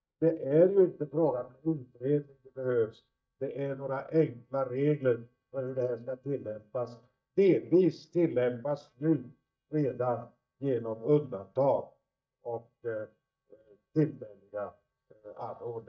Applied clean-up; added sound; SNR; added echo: neural mask model DeepFilterNet 3.